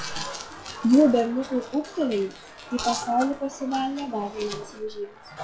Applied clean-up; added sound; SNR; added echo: classical method log-MMSE.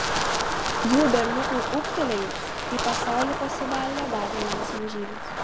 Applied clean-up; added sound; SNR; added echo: none; Wind; -1 dB; none.